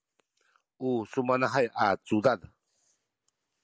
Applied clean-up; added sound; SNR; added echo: none; none; none; none.